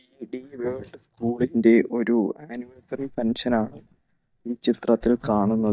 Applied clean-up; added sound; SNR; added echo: neural mask model DeepFilterNet 3.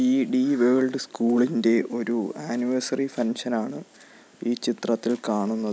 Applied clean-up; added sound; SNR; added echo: none; none; none; none.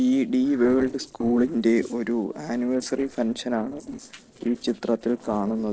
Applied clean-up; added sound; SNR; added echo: neural separator model SepFormer DNS4.